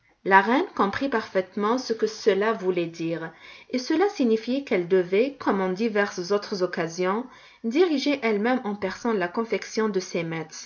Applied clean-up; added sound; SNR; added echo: none; none; none; none.